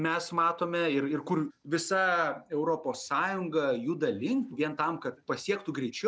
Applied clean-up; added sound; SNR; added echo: none; none; none; none.